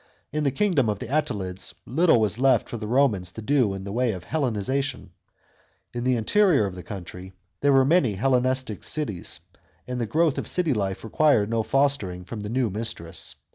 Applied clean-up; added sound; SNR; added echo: none; none; none; none.